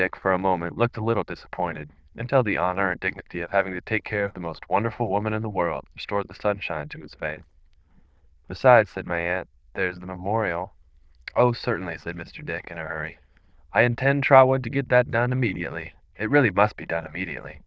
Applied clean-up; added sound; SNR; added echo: neural diffusion model UNIVERSE++.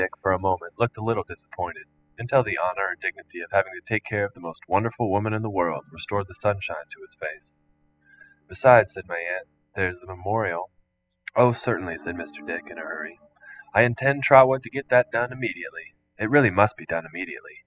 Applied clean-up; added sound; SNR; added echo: classical method spectral subtraction.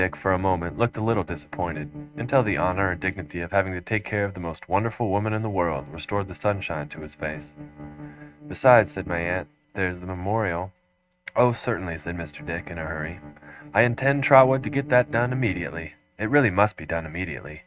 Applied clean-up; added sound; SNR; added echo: neural mask model RNNoise.